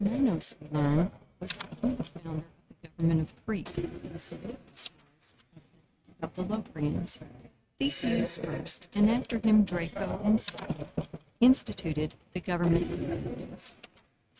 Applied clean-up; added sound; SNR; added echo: neural mask model RNNoise.